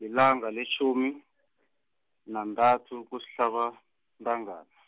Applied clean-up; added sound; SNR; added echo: none; none; none; none.